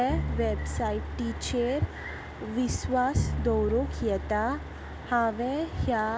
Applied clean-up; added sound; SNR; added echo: none; Bowed string instrument; 6 dB; none.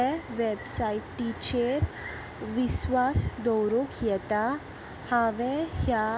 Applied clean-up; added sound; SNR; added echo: none; none; none; none.